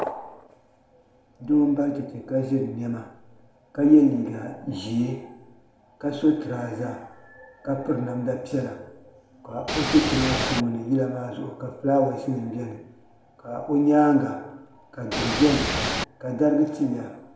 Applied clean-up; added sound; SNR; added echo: none; Ocean / Boat, Water vehicle; 1 dB; reverberation time 0.4 s.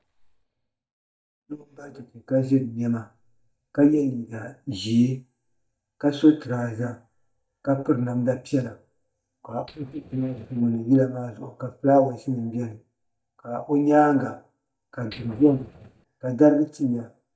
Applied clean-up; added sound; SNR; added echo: neural mask model DeepFilterNet 3.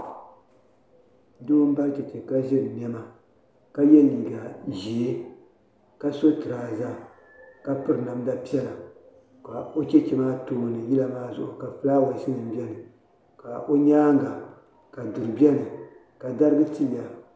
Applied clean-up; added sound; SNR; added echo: none; none; none; none.